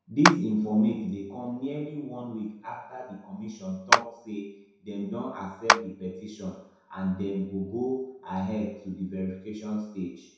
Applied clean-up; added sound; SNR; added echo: none; Clapping; -2 dB; reverberation time 0.7 s.